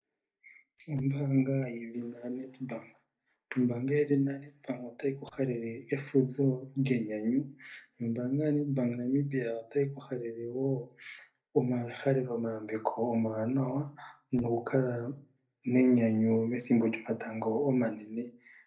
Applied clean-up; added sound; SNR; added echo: neural separator model SepFormer DNS4.